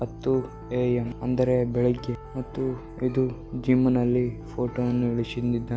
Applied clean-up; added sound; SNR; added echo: none; Piano; 14 dB; none.